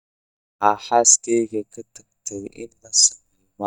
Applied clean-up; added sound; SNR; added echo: neural mask model DeepFilterNet 3.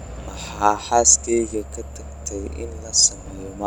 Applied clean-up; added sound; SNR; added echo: none; Alarm / Truck; 13 dB; none.